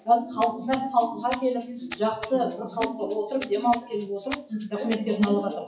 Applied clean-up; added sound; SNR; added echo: classical method WPE with log-MMSE.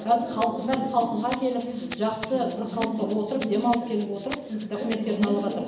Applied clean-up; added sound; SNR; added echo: none; Rattle (instrument); 16 dB; reverberation time 0.8 s.